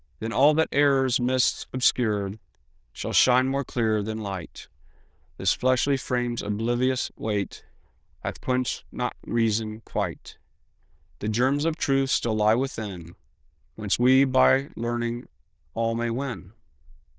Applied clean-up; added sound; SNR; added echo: neural diffusion model UNIVERSE++.